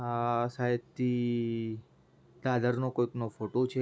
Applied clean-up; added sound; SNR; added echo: none; none; none; none.